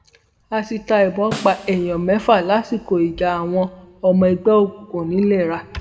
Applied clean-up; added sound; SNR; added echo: none; Snare drum; 17 dB; reverberation time 1.3 s.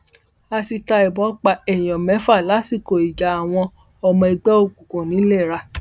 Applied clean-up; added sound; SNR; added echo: none; none; none; none.